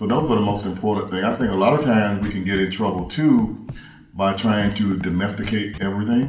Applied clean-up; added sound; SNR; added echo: none; Scratching (performance technique); 17 dB; reverberation time 0.8 s.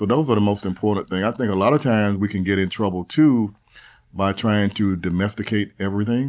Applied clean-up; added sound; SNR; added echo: none; none; none; none.